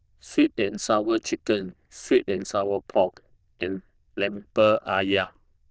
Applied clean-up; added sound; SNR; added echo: neural diffusion model UNIVERSE++.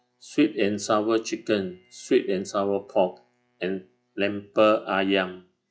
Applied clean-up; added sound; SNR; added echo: classical method log-MMSE.